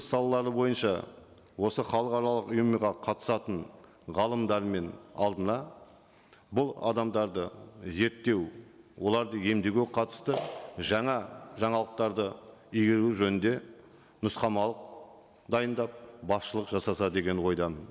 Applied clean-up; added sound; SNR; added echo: none; none; none; none.